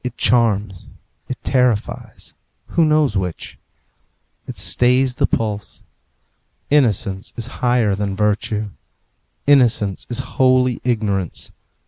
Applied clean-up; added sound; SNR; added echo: none; none; none; none.